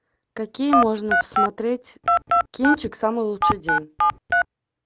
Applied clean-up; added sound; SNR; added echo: none; Telephone; -4 dB; none.